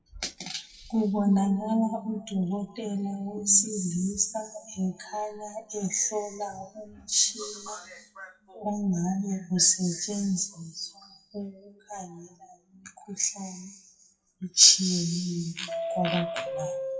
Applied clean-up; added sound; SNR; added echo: classical method WPE with log-MMSE.